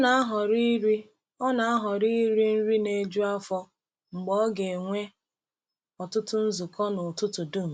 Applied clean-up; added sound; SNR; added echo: none; none; none; none.